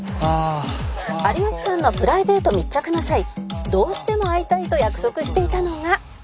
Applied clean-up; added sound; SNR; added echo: none; none; none; none.